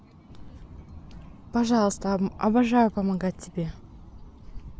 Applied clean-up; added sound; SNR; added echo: none; none; none; none.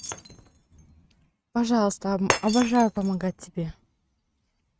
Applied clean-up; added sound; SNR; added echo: neural mask model RNNoise.